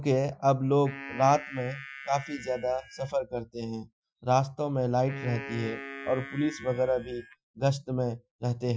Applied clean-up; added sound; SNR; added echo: classical method Wiener filter.